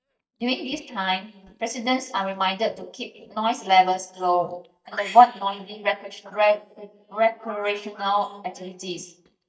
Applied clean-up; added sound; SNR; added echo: neural mask model DeepFilterNet 3.